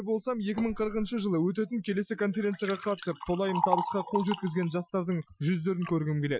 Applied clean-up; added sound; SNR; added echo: classical method Wiener filter.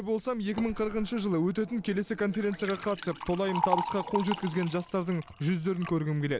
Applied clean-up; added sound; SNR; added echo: none; Liquid; 8 dB; none.